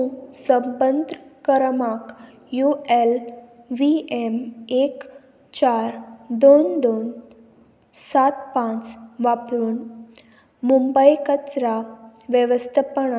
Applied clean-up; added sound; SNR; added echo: none; none; none; none.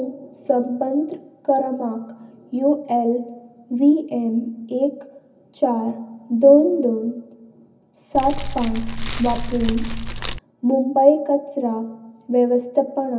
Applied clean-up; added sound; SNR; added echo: none; Fire; 4 dB; reverberation time 0.4 s.